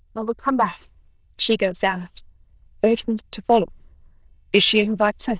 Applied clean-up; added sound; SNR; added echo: neural diffusion model UNIVERSE++.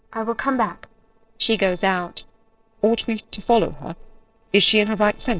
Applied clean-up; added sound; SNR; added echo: neural separator model SepFormer DNS4.